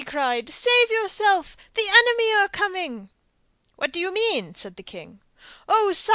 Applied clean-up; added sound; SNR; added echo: none; none; none; none.